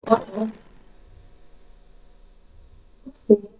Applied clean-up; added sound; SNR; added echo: neural mask model DeepFilterNet 3.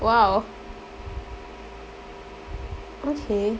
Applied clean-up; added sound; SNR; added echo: none; none; none; none.